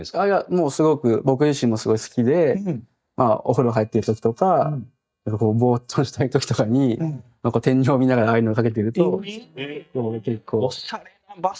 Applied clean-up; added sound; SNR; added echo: neural mask model DeepFilterNet 3.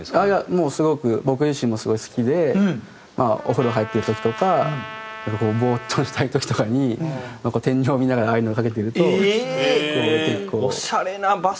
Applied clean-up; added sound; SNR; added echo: none; Trumpet; 14 dB; none.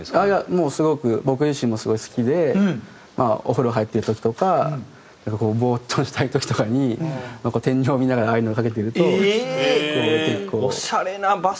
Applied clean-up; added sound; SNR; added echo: none; none; none; none.